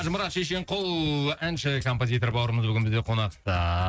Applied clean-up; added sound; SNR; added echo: neural mask model RNNoise.